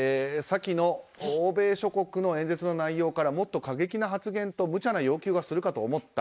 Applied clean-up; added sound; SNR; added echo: neural mask model Resemble Enhance denoiser.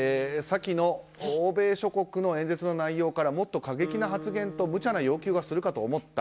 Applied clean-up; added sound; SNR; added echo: none; Acoustic guitar; 17 dB; none.